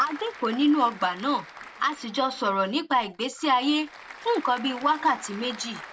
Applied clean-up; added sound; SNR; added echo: none; Applause / Crowd; 17 dB; none.